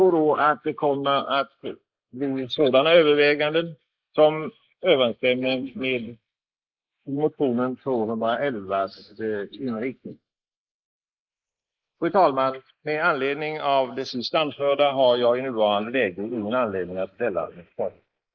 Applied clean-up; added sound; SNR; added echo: neural mask model Resemble Enhance denoiser.